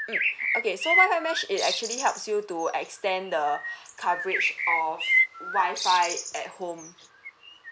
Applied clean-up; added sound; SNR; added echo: none; Bird; 1 dB; none.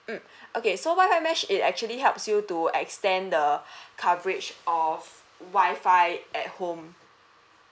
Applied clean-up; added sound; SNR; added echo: none; none; none; none.